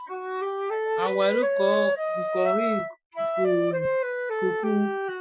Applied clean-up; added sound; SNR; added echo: classical method Wiener filter.